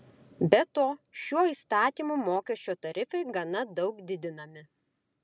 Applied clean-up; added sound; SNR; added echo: none; none; none; none.